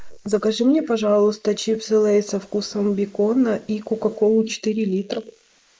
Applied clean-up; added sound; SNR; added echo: neural mask model Resemble Enhance denoiser.